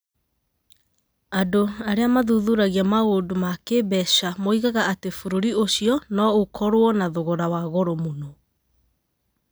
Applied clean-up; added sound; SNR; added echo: none; none; none; none.